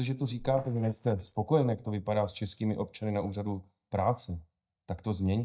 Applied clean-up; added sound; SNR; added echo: neural mask model DeepFilterNet 3.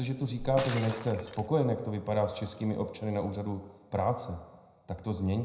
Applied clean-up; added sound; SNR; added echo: none; Shatter; 16 dB; reverberation time 0.7 s.